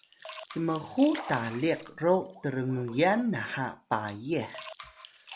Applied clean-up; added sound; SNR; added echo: none; Splash, splatter; 16 dB; none.